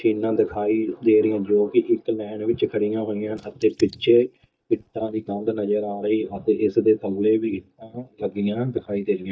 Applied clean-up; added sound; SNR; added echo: neural mask model DeepFilterNet 3.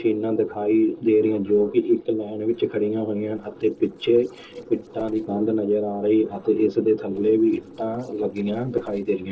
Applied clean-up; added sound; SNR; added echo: neural separator model SepFormer DNS4.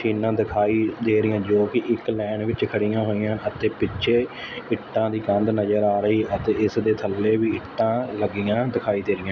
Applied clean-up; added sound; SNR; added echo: none; none; none; none.